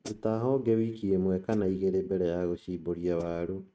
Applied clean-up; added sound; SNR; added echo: neural mask model RNNoise.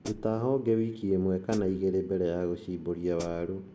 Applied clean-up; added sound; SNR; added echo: none; Hi-hat; 14 dB; none.